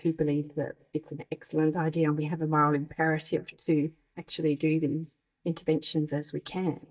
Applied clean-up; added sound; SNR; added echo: neural mask model DeepFilterNet 3.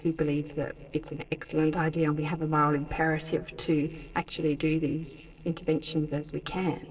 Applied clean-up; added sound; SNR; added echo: neural separator model SepFormer DNS4.